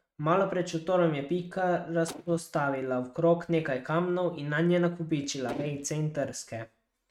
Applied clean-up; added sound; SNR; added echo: neural mask model RNNoise.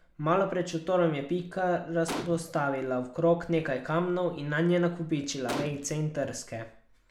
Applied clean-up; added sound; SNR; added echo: none; Gunshot, gunfire; 11 dB; none.